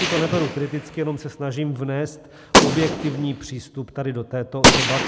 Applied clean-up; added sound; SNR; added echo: none; Gunshot, gunfire; -3 dB; none.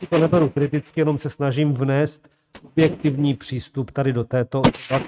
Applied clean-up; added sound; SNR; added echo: neural mask model RNNoise.